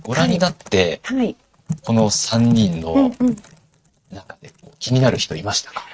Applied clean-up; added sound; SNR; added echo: neural mask model RNNoise.